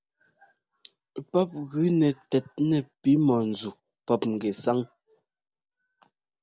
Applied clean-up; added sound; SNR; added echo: none; none; none; none.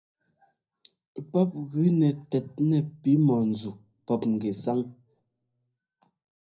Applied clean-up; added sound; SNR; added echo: none; none; none; reverberation time 0.5 s.